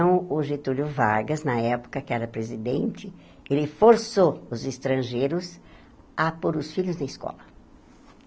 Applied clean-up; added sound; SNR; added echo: none; none; none; none.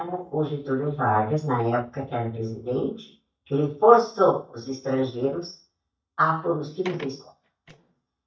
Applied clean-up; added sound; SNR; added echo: neural mask model DeepFilterNet 3.